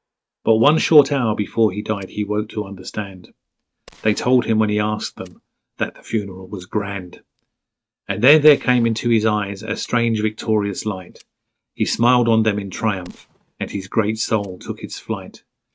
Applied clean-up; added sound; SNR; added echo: neural mask model RNNoise.